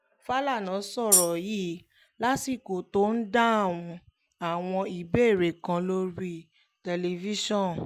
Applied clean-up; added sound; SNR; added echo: none; Tambourine; -2 dB; none.